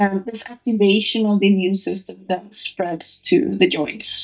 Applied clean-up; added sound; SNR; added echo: neural mask model DeepFilterNet 3.